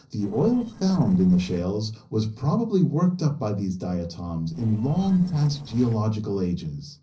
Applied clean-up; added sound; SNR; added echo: neural separator model SepFormer DNS4.